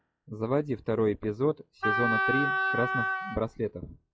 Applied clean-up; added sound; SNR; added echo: classical method log-MMSE.